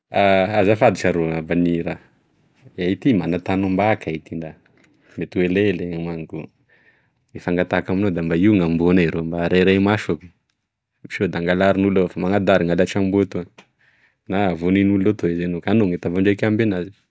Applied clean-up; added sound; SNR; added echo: none; none; none; none.